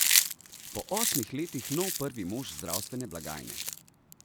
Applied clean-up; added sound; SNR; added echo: none; Chewing, mastication; -4 dB; none.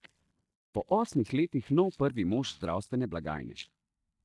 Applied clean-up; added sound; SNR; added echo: neural mask model DeepFilterNet 3.